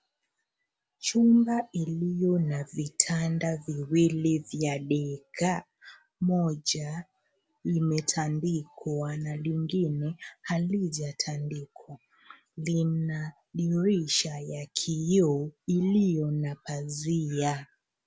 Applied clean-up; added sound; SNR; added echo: none; none; none; none.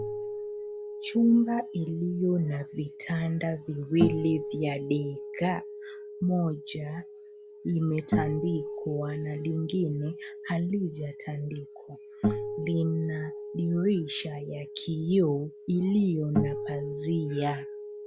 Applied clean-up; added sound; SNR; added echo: none; Acoustic guitar; 7 dB; none.